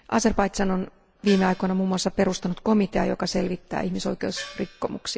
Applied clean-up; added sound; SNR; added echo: none; Gong; 17 dB; none.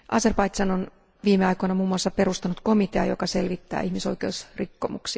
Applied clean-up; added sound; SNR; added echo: none; none; none; none.